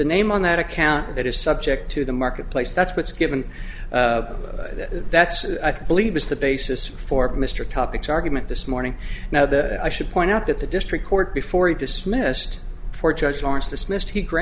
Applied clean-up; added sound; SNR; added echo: none; none; none; none.